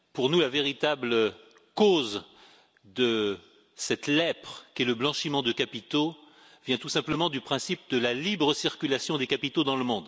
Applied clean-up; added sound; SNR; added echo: none; none; none; none.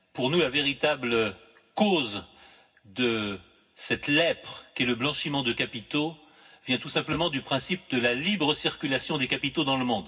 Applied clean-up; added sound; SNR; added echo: none; none; none; reverberation time 0.4 s.